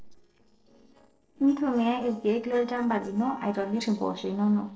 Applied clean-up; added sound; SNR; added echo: neural separator model SepFormer DNS4.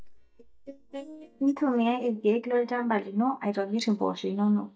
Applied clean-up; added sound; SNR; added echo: neural mask model DeepFilterNet 3.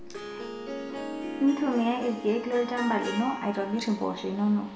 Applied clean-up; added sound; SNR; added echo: none; Harp; 9 dB; reverberation time 0.6 s.